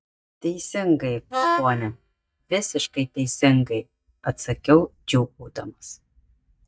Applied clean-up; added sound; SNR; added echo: neural mask model DeepFilterNet 3.